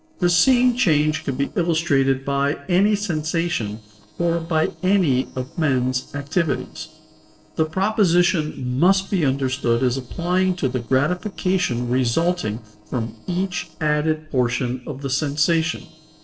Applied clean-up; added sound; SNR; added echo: neural separator model SepFormer DNS4.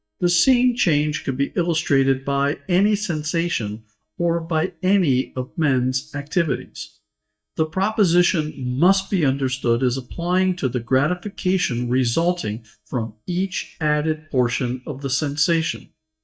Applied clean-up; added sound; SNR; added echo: neural mask model DeepFilterNet 3.